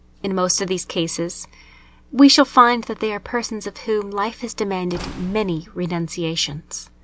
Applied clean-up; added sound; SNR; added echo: none; Slam / Wood; 19 dB; none.